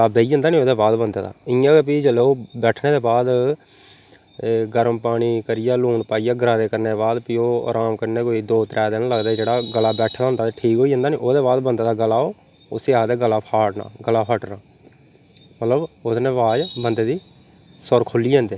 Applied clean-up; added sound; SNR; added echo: none; none; none; none.